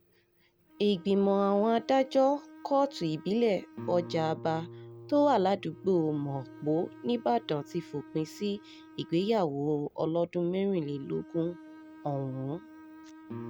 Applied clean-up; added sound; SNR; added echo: none; Guitar + Bowed string instrument; 18 dB; none.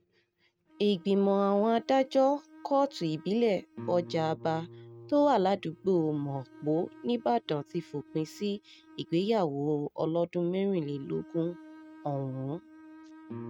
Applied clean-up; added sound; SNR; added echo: neural mask model RNNoise.